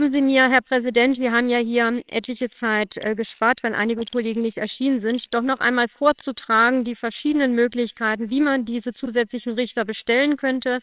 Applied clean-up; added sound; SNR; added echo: neural separator model SepFormer WHAMR!.